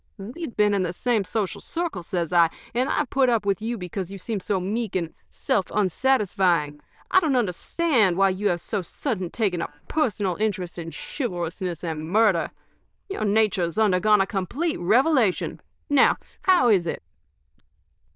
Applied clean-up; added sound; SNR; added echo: neural diffusion model UNIVERSE++.